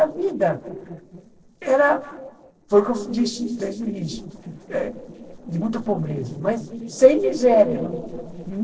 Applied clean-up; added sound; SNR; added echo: neural separator model SepFormer DNS4.